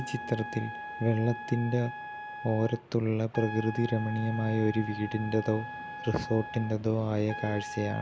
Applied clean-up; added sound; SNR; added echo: none; Trumpet; 11 dB; none.